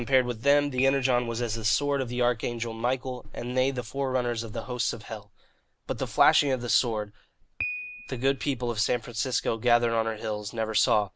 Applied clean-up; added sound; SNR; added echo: none; Piano; 17 dB; none.